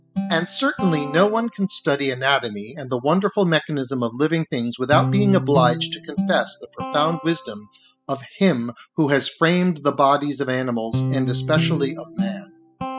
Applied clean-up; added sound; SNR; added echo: classical method spectral subtraction.